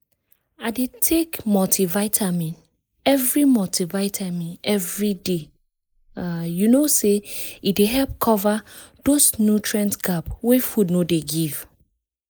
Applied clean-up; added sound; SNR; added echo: neural mask model Resemble Enhance denoiser.